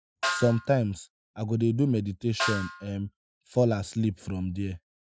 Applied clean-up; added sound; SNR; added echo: classical method Wiener filter.